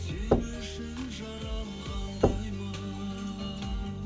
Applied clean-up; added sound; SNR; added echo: none; Knock; 0 dB; reverberation time 1.2 s.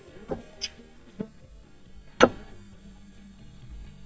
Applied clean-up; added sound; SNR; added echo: neural mask model DeepFilterNet 3.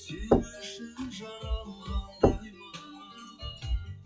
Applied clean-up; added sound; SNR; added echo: classical method WPE with log-MMSE.